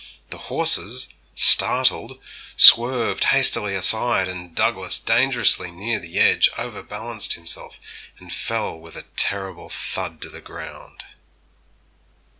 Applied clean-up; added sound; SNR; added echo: none; none; none; none.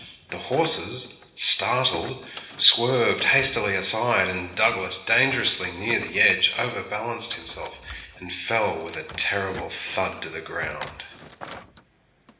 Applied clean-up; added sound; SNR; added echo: none; Thump, thud; 18 dB; reverberation time 1.0 s.